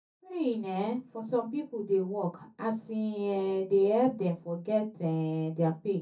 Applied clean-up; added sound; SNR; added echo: none; none; none; reverberation time 0.3 s.